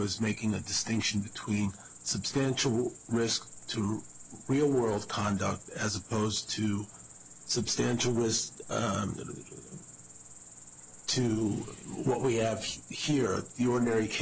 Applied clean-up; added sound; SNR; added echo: none; Cricket; 17 dB; none.